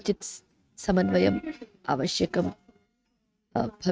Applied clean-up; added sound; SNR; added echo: neural mask model RNNoise.